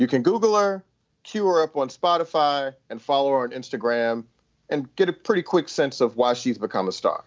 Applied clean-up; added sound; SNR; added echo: none; none; none; none.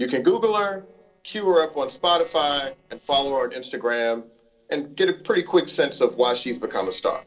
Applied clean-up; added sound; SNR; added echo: neural separator model SepFormer DNS4.